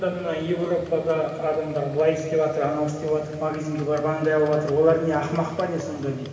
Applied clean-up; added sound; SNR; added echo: none; Livestock, farm animals, working animals; 19 dB; reverberation time 2.1 s.